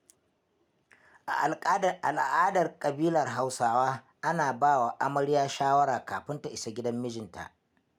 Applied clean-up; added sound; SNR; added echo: none; none; none; none.